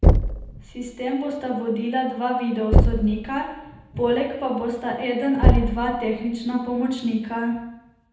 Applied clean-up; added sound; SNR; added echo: none; Knock / Wood; -2 dB; reverberation time 0.9 s.